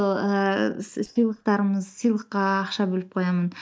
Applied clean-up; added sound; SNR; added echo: neural mask model DeepFilterNet 3.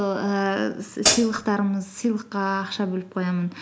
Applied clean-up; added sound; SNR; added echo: none; Hi-hat; -3 dB; none.